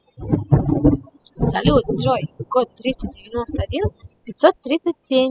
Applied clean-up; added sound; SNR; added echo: classical method spectral subtraction.